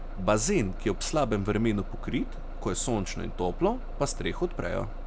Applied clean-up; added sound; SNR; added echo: none; Bus; 6 dB; none.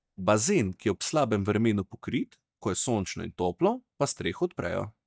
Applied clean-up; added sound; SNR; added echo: neural mask model DeepFilterNet 3.